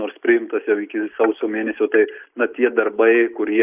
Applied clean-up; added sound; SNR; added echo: neural mask model Resemble Enhance denoiser.